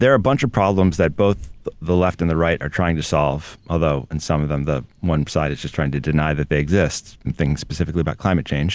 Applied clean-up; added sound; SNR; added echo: none; none; none; none.